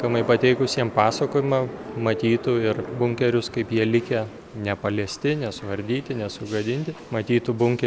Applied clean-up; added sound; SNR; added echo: none; none; none; none.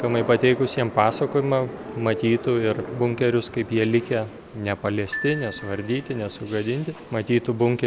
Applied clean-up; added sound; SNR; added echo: none; Glockenspiel; 14 dB; none.